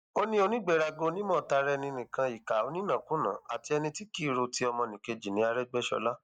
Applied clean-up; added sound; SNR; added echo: neural mask model DeepFilterNet 3.